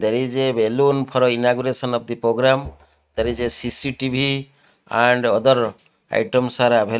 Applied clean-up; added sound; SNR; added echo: neural mask model RNNoise.